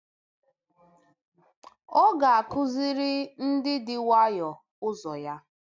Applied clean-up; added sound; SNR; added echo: none; Whoosh, swoosh, swish; 15 dB; none.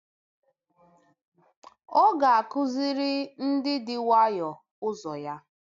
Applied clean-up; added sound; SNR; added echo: none; none; none; none.